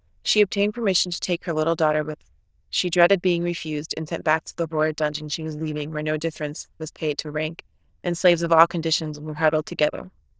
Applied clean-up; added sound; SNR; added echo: neural diffusion model UNIVERSE++.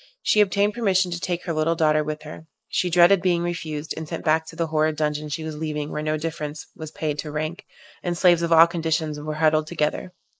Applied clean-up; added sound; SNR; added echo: neural mask model Resemble Enhance denoiser.